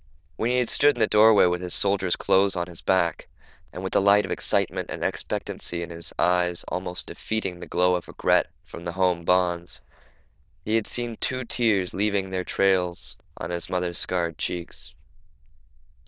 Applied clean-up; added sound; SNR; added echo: neural diffusion model UNIVERSE++.